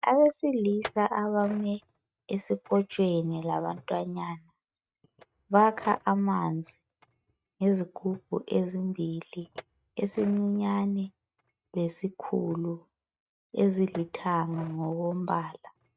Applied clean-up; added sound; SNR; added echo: neural mask model RNNoise.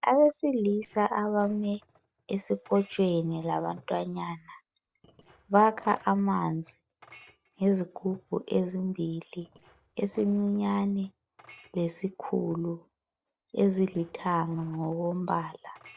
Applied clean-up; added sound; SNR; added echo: neural separator model SepFormer DNS4.